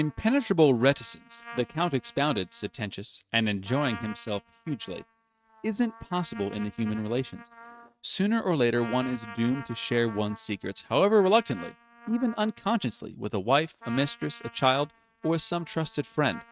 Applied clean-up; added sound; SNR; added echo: neural mask model RNNoise.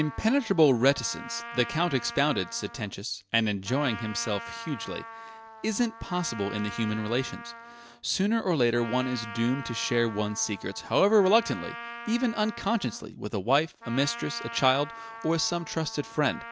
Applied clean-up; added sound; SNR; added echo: none; Trumpet; 14 dB; none.